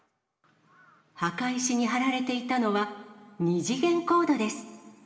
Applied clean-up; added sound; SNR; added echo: none; none; none; reverberation time 1.7 s.